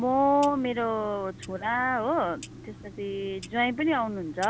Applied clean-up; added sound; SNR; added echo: none; Clock; 17 dB; none.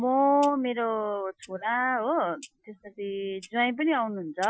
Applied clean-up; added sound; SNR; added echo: classical method Wiener filter.